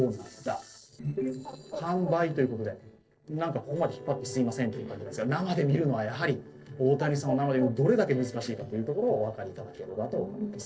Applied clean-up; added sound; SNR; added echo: neural separator model SepFormer DNS4.